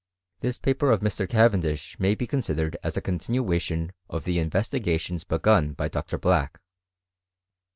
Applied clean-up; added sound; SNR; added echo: none; none; none; none.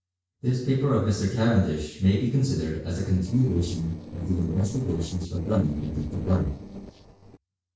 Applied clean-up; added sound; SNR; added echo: neural separator model SepFormer DNS4.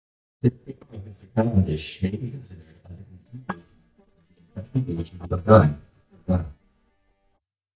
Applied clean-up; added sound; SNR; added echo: neural mask model DeepFilterNet 3.